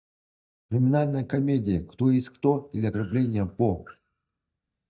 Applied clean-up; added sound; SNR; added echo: neural mask model DeepFilterNet 3.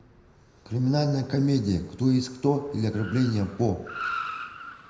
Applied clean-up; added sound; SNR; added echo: none; Car; 13 dB; reverberation time 0.8 s.